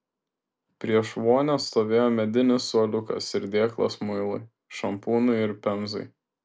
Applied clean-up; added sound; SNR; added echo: none; none; none; none.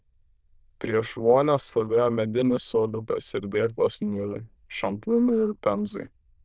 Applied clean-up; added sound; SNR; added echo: neural diffusion model UNIVERSE++.